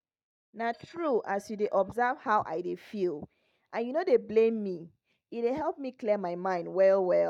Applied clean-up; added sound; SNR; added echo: neural mask model DeepFilterNet 3.